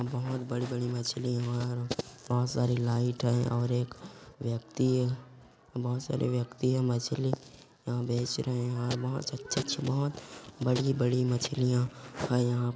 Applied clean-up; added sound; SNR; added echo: none; none; none; none.